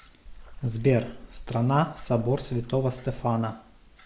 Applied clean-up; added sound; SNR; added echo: none; Water / Splash, splatter; 14 dB; none.